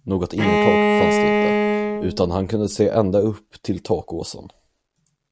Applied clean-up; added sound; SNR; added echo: none; Bowed string instrument; -4 dB; none.